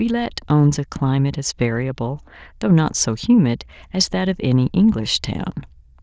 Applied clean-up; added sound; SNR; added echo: neural diffusion model UNIVERSE++.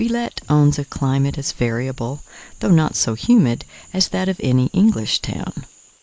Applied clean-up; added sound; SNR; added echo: neural mask model Resemble Enhance denoiser.